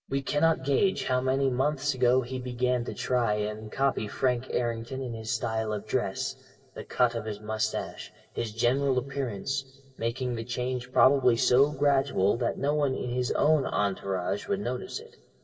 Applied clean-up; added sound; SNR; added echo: none; none; none; reverberation time 1.6 s.